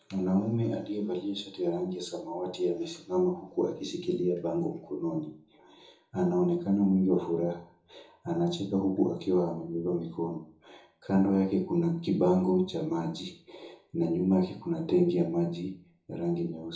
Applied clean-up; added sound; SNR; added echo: none; none; none; reverberation time 1.0 s.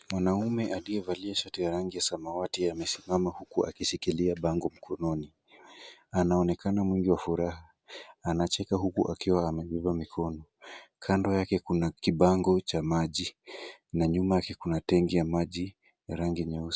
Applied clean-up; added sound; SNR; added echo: none; none; none; none.